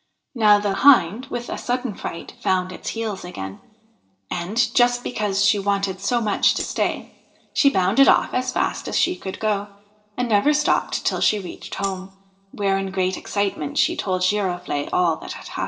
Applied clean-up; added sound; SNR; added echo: neural separator model SepFormer DNS4.